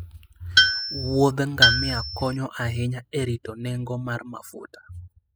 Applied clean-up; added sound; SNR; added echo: classical method spectral subtraction.